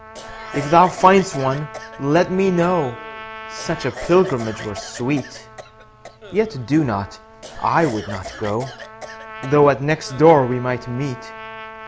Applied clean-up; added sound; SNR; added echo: none; Cough + Trumpet; 15 dB; none.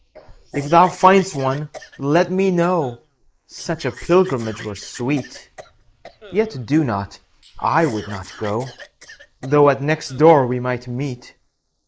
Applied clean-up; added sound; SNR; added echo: neural mask model Resemble Enhance denoiser.